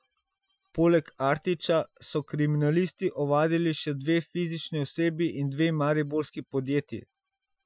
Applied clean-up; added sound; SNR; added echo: classical method Wiener filter.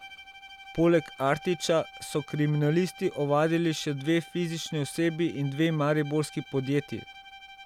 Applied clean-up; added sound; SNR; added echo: none; Bowed string instrument; 19 dB; none.